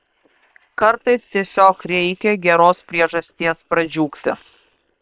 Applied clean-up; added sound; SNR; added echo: neural separator model SepFormer WHAM!.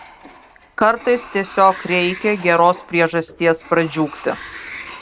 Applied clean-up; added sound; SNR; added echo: none; Sliding door; 18 dB; none.